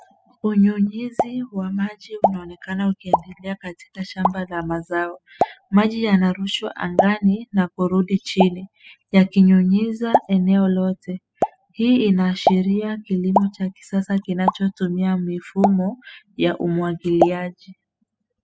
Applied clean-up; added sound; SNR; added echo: classical method spectral subtraction.